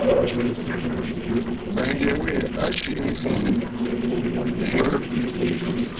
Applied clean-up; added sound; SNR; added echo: neural separator model SepFormer DNS4.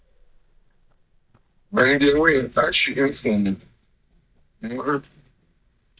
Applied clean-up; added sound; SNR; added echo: neural mask model DeepFilterNet 3.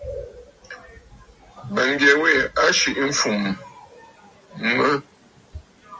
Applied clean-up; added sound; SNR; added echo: none; none; none; none.